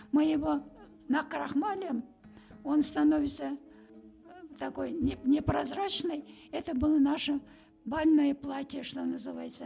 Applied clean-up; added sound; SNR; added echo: none; none; none; none.